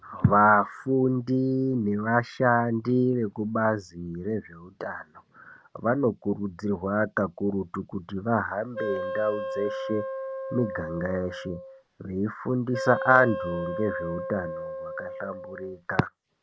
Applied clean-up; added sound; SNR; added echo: none; Wind instrument, woodwind instrument; 7 dB; none.